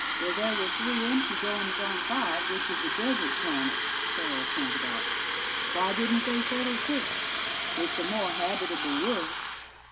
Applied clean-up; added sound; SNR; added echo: none; Fill (with liquid) / Water tap, faucet; -2 dB; none.